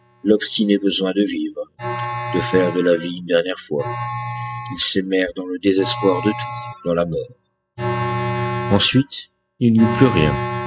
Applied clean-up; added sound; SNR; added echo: classical method spectral subtraction.